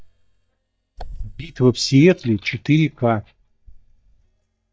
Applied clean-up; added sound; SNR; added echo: neural mask model DeepFilterNet 3.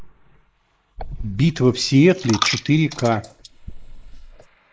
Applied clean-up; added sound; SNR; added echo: neural mask model Resemble Enhance denoiser.